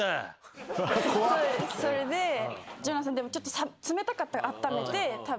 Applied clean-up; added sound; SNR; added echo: none; none; none; none.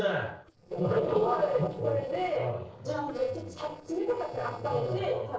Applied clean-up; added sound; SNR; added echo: neural separator model SepFormer DNS4.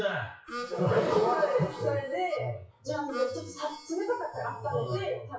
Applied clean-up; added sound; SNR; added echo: classical method WPE with log-MMSE.